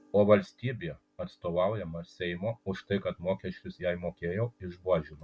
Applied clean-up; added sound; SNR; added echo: none; none; none; none.